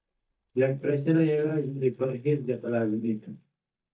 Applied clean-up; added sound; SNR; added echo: neural mask model DeepFilterNet 3.